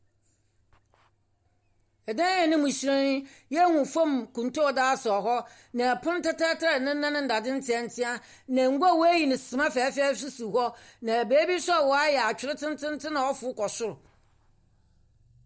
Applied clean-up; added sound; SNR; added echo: none; none; none; none.